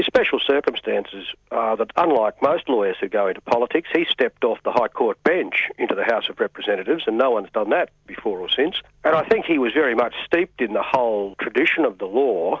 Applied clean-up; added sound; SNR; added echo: none; none; none; none.